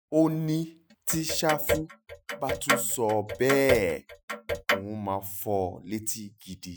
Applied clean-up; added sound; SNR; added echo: classical method Wiener filter.